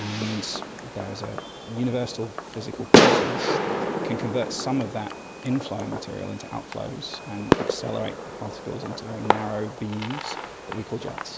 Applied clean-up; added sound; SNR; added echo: none; Fireworks; -5 dB; none.